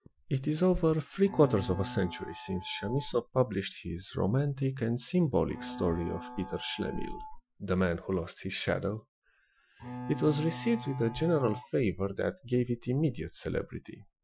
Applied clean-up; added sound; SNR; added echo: classical method Wiener filter.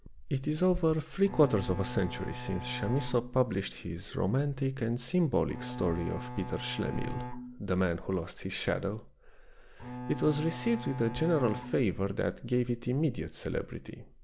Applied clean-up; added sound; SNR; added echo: none; Bowed string instrument; 10 dB; none.